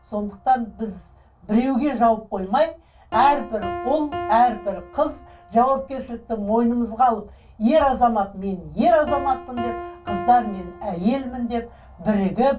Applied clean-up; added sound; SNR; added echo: none; Piano; 14 dB; reverberation time 0.2 s.